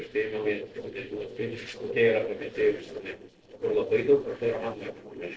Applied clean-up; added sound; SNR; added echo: neural separator model SepFormer DNS4.